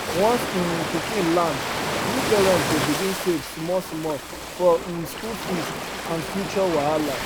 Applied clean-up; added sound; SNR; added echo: none; Ocean; 3 dB; none.